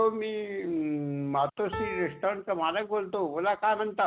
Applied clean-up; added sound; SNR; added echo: none; Piano; 7 dB; none.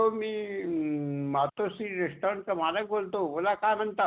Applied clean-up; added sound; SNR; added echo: none; none; none; none.